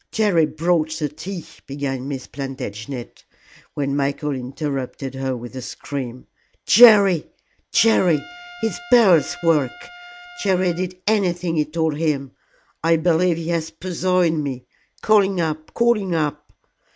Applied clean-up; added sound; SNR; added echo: none; Trumpet; 19 dB; none.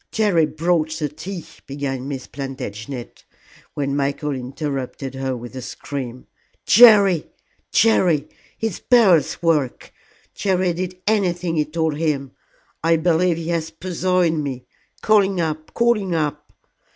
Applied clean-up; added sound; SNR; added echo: none; none; none; none.